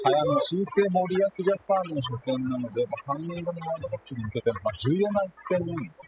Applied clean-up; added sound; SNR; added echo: classical method spectral subtraction.